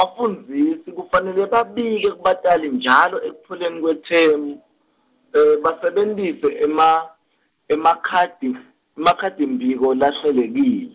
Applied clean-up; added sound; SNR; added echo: none; none; none; none.